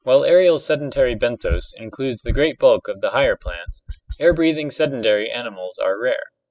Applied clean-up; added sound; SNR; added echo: classical method spectral subtraction.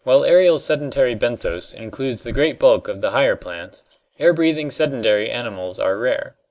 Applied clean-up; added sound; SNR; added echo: neural mask model Resemble Enhance denoiser.